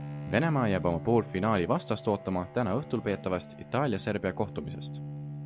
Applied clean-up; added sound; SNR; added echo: none; Bowed string instrument; 11 dB; none.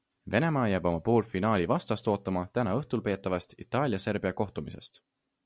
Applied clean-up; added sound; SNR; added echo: none; none; none; none.